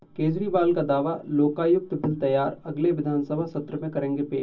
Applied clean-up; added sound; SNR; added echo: none; none; none; reverberation time 0.4 s.